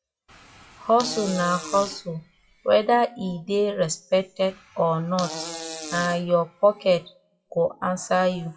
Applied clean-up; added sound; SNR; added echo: classical method WPE with log-MMSE.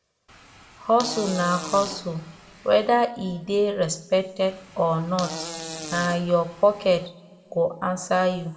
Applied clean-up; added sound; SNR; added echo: none; Fart; 13 dB; reverberation time 1.3 s.